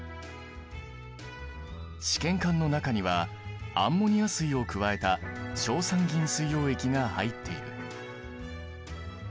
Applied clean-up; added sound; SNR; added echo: none; Electric guitar; 15 dB; none.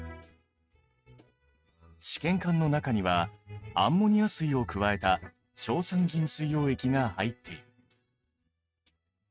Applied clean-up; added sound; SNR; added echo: neural mask model RNNoise.